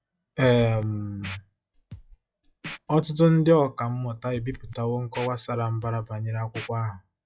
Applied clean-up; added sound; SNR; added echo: classical method log-MMSE.